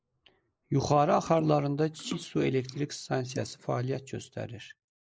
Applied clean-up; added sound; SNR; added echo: neural mask model Resemble Enhance denoiser.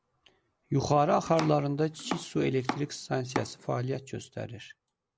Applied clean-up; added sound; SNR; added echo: none; Domestic sounds, home sounds; 9 dB; none.